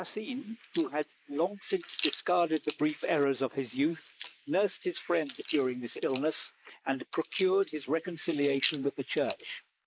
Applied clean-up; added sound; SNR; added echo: neural mask model Resemble Enhance denoiser.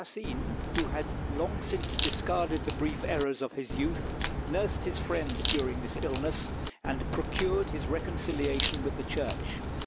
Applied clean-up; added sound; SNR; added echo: none; Crack; -3 dB; none.